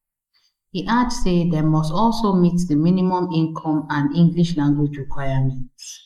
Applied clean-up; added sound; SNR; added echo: neural mask model Resemble Enhance denoiser.